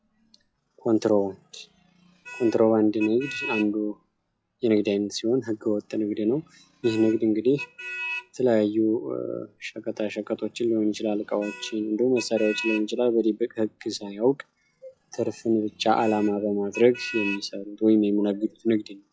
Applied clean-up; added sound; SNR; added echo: classical method log-MMSE.